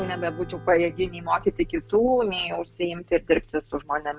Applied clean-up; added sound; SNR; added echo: none; Acoustic guitar / Strum; 19 dB; none.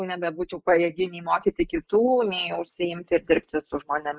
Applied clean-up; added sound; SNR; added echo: neural mask model Resemble Enhance denoiser.